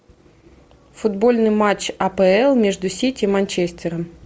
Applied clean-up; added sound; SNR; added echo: none; none; none; none.